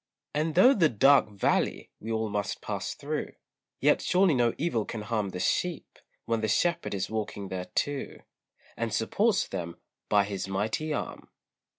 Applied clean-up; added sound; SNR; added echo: none; none; none; none.